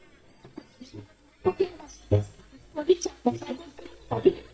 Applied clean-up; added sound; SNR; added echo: neural mask model DeepFilterNet 3.